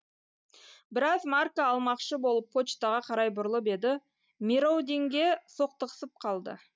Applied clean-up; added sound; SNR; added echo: none; none; none; none.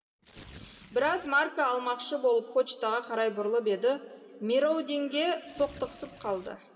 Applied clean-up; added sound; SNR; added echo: none; Tearing; 19 dB; reverberation time 2.2 s.